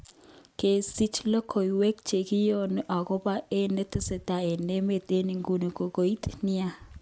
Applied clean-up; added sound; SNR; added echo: none; none; none; none.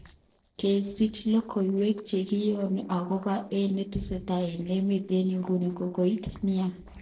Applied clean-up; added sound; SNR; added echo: neural separator model SepFormer DNS4.